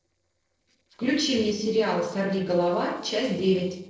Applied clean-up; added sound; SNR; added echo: neural separator model SepFormer DNS4.